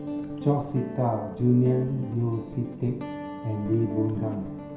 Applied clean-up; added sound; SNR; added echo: none; Guitar; 9 dB; reverberation time 0.5 s.